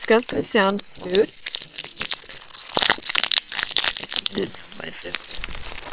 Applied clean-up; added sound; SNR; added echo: neural separator model SepFormer WHAM!.